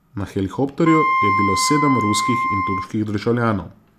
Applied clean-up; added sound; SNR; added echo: none; Wind instrument, woodwind instrument; -1 dB; none.